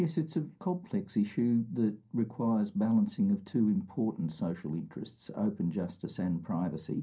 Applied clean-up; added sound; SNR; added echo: none; none; none; reverberation time 0.3 s.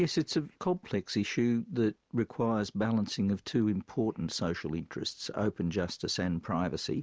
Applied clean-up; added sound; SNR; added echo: none; none; none; none.